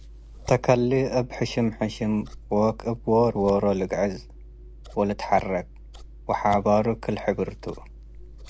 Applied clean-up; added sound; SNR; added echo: none; Scissors; 17 dB; none.